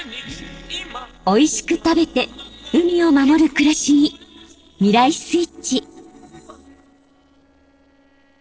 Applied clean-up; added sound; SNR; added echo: neural separator model SepFormer DNS4.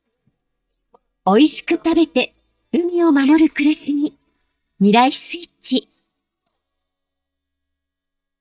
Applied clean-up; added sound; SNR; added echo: neural mask model DeepFilterNet 3.